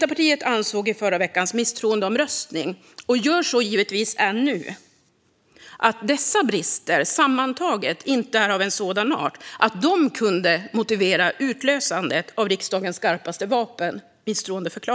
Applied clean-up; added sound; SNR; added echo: none; none; none; none.